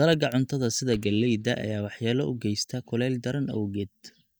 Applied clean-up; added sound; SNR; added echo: neural mask model DeepFilterNet 3.